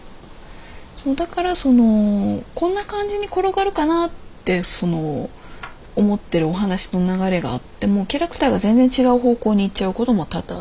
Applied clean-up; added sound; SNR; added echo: none; none; none; none.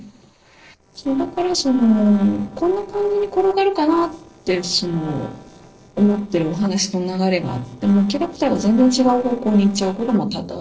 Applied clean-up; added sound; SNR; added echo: neural separator model SepFormer DNS4.